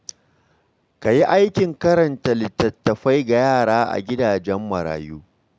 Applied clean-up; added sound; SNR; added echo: none; none; none; none.